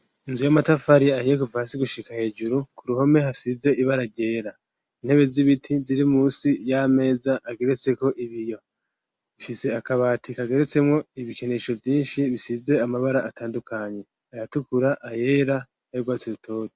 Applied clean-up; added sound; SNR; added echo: none; none; none; none.